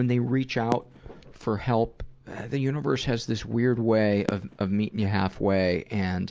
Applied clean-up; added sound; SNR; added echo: none; Fireworks; 13 dB; none.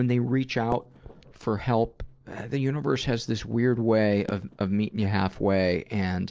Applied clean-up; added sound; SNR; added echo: neural separator model SepFormer DNS4.